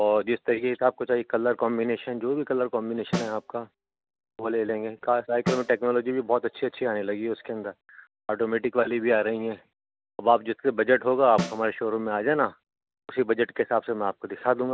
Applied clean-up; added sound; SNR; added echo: none; Snare drum; 12 dB; none.